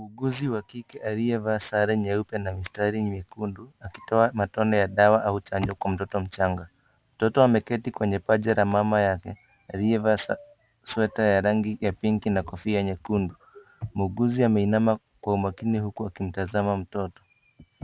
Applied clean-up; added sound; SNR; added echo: none; none; none; none.